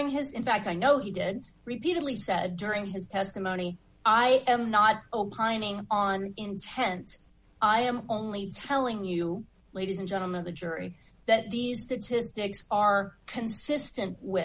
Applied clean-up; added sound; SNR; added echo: none; none; none; none.